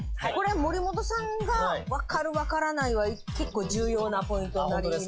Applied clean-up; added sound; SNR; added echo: classical method log-MMSE.